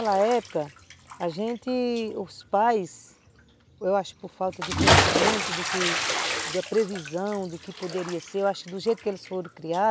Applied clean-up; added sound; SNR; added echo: none; Bathtub (filling or washing) / Splash, splatter; 1 dB; none.